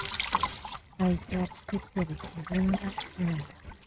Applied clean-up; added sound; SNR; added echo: neural mask model RNNoise.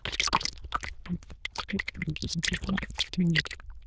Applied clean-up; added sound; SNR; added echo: neural diffusion model UNIVERSE++.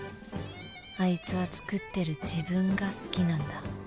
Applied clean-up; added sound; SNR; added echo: none; none; none; none.